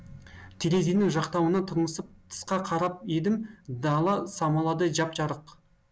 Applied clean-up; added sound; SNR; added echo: none; none; none; none.